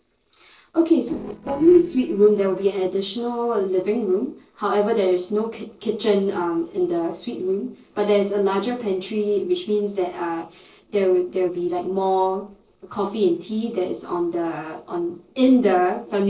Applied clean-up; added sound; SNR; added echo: neural separator model SepFormer DNS4.